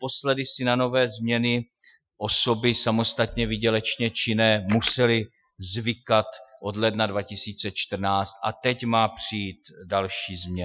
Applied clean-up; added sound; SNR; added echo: classical method Wiener filter.